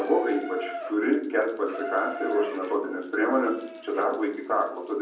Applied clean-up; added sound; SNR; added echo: none; Bathtub (filling or washing) / Water tap, faucet; 12 dB; reverberation time 0.6 s.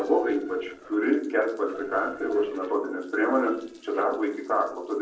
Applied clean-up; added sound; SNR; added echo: neural separator model SepFormer DNS4.